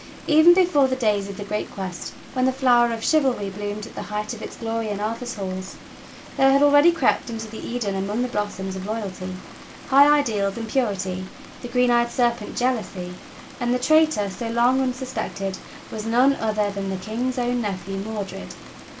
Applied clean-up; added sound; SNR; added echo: none; Rain; 19 dB; none.